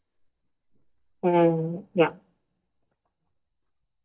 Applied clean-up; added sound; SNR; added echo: neural mask model DeepFilterNet 3.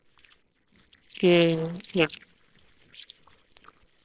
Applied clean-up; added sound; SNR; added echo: neural separator model SepFormer WHAMR!.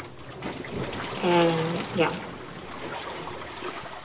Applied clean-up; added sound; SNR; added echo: none; Waves, surf; 5 dB; reverberation time 0.2 s.